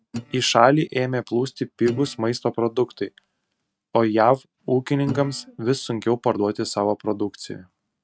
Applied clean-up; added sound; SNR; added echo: neural mask model RNNoise.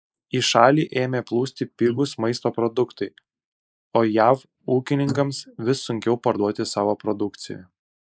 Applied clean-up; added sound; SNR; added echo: neural mask model Resemble Enhance denoiser.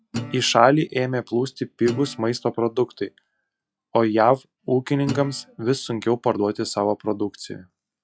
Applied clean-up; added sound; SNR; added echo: classical method log-MMSE.